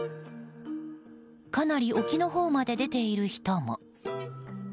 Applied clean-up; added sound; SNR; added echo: none; none; none; none.